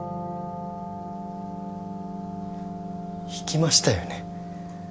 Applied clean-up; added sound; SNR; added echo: none; none; none; none.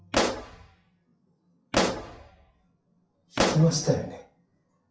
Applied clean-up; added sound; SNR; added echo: classical method WPE with log-MMSE.